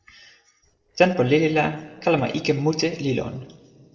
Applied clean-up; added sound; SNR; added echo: neural separator model SepFormer DNS4.